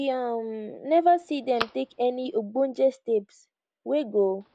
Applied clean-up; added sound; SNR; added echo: none; Telephone; 18 dB; none.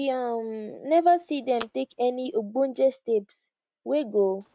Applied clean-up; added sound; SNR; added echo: neural mask model RNNoise.